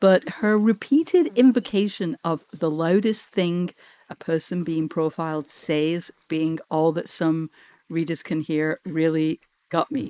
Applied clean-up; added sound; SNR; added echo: neural mask model Resemble Enhance denoiser.